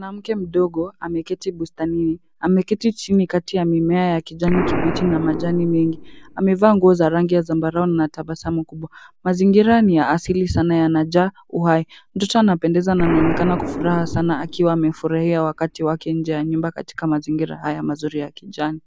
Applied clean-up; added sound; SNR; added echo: none; Explosion; 12 dB; none.